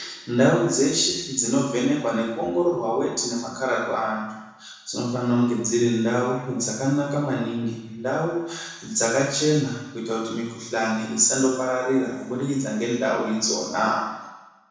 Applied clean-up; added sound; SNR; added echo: none; none; none; reverberation time 1.0 s.